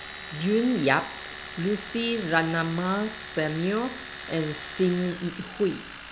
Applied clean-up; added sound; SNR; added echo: none; Domestic sounds, home sounds; 10 dB; none.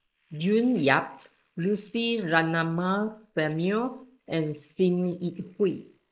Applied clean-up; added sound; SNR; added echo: neural mask model Resemble Enhance denoiser.